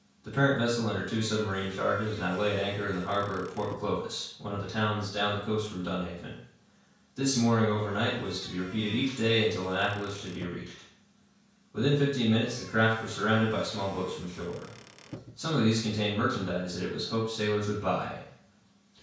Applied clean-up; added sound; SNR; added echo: none; Squeak / Wood; 20 dB; reverberation time 0.5 s.